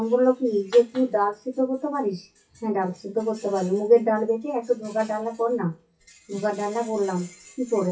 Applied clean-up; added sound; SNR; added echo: classical method WPE with log-MMSE.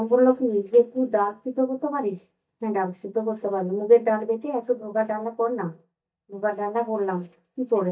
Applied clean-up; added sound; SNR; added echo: neural mask model DeepFilterNet 3.